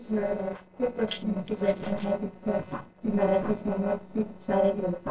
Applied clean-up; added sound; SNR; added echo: neural separator model SepFormer DNS4.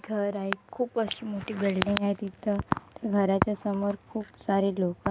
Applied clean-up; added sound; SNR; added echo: none; none; none; none.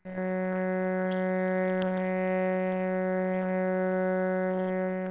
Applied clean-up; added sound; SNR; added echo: neural separator model SepFormer WHAMR!.